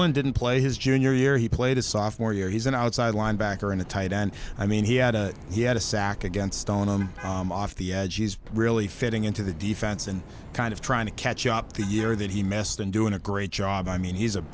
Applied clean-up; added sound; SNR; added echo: none; Fire + Car passing by; 18 dB; none.